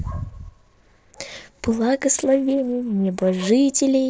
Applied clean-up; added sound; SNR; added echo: neural separator model SepFormer DNS4.